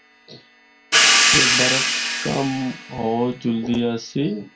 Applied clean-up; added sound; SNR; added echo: none; Hi-hat; -4 dB; reverberation time 0.2 s.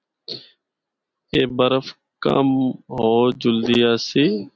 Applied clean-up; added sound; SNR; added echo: none; none; none; none.